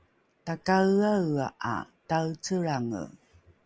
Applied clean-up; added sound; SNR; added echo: none; none; none; none.